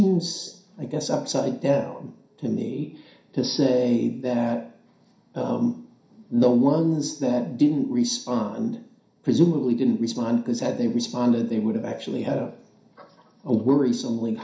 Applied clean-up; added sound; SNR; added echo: none; none; none; reverberation time 0.5 s.